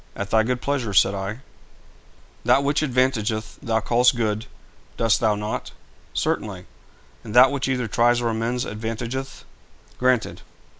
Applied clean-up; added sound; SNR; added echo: none; none; none; none.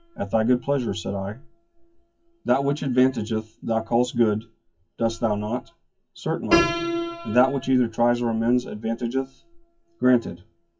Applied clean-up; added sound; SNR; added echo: classical method WPE with log-MMSE.